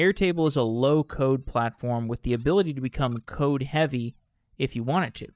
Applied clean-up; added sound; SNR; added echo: neural mask model DeepFilterNet 3.